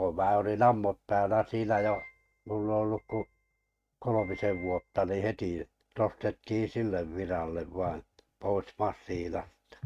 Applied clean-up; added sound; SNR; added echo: neural mask model RNNoise.